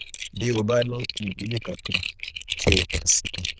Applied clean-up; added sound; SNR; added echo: neural diffusion model UNIVERSE++.